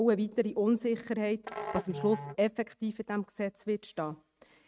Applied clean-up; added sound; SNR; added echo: neural mask model RNNoise.